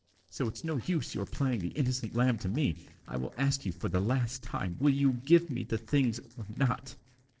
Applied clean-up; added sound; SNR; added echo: neural separator model SepFormer DNS4.